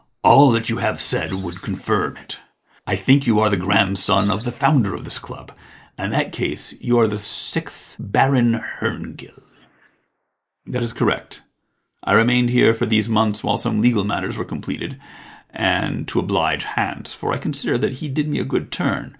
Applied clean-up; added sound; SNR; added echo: neural mask model Resemble Enhance denoiser.